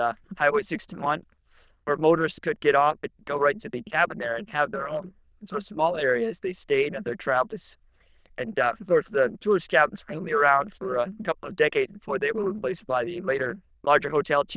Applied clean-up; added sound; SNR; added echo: neural diffusion model UNIVERSE++.